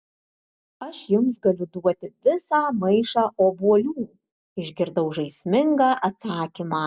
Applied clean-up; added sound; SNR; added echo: none; none; none; none.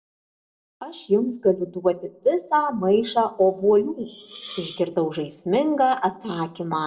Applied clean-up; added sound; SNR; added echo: neural separator model SepFormer DNS4.